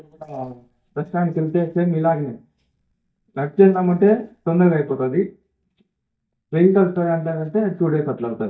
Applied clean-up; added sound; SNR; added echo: neural mask model DeepFilterNet 3.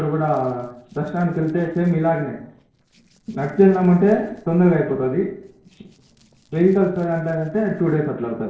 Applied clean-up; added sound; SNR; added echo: neural separator model SepFormer DNS4.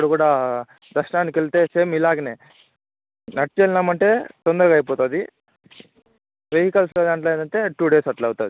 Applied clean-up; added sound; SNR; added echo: none; none; none; none.